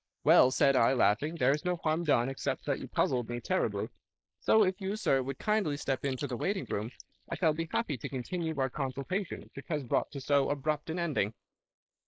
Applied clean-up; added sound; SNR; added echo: neural mask model Resemble Enhance denoiser.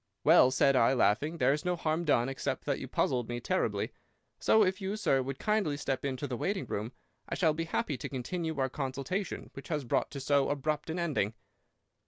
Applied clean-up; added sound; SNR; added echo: none; none; none; none.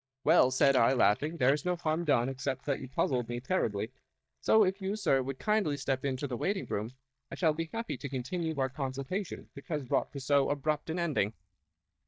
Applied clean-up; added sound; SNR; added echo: neural mask model DeepFilterNet 3.